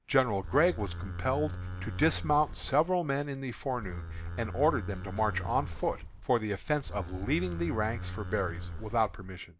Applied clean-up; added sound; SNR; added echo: none; Livestock, farm animals, working animals; 7 dB; none.